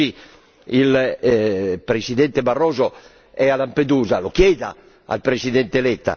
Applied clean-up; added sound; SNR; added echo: none; none; none; none.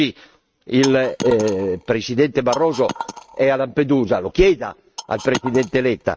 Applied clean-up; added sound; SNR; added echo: neural mask model RNNoise.